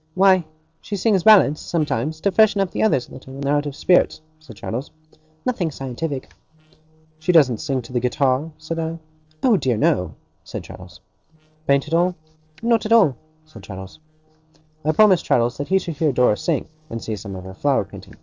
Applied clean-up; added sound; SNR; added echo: neural separator model SepFormer DNS4.